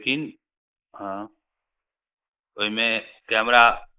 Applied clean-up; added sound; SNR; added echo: neural mask model Resemble Enhance denoiser.